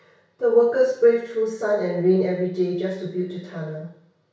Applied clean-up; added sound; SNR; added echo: none; none; none; reverberation time 0.6 s.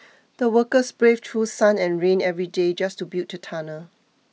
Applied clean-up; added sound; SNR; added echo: none; none; none; none.